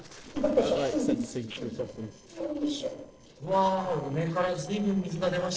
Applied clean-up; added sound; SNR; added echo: neural separator model SepFormer DNS4.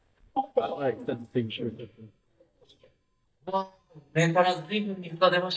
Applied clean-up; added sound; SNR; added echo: neural mask model DeepFilterNet 3.